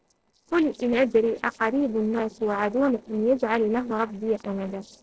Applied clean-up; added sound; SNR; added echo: neural separator model SepFormer DNS4.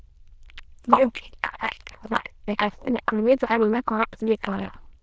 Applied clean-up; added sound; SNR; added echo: neural diffusion model UNIVERSE++.